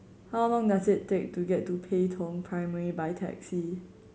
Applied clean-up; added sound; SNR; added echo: none; none; none; none.